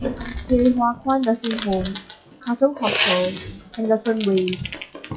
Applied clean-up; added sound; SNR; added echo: classical method WPE with log-MMSE.